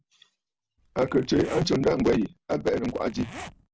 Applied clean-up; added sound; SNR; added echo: none; Zipper (clothing); 16 dB; none.